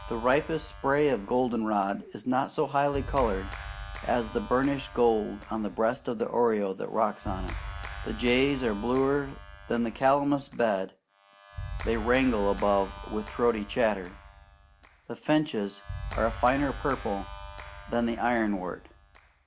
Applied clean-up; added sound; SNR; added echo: none; Clapping; 13 dB; none.